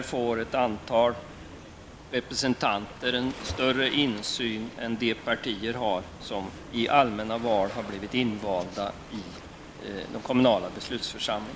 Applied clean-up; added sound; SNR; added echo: none; Waves, surf + Train; 15 dB; none.